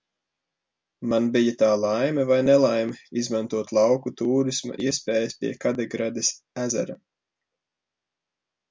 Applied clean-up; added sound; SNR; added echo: none; none; none; none.